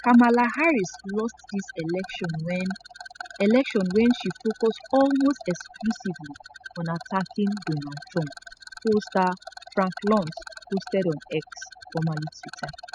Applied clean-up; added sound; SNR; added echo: classical method spectral subtraction.